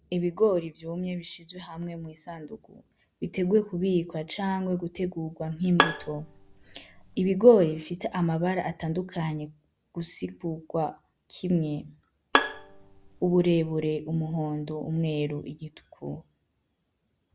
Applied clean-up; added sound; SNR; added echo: none; Bowed string instrument; 3 dB; none.